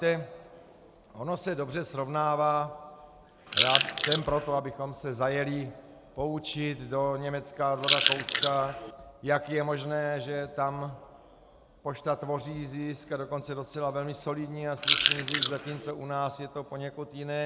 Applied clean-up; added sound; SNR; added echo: none; Chewing, mastication / Crushing; -3 dB; none.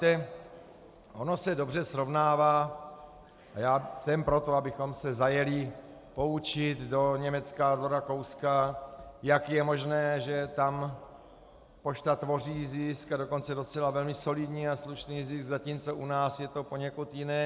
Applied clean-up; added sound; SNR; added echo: none; none; none; none.